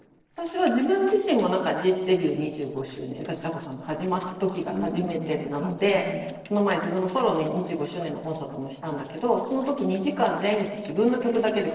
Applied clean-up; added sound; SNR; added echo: neural separator model SepFormer DNS4.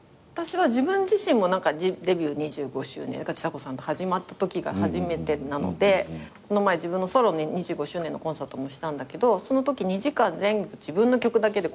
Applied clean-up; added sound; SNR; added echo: none; none; none; none.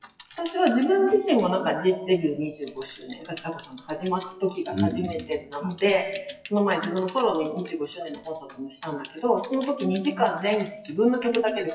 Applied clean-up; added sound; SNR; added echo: classical method WPE with log-MMSE.